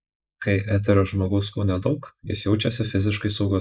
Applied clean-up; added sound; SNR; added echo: neural mask model Resemble Enhance denoiser.